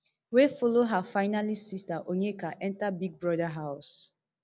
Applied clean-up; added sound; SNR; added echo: none; none; none; none.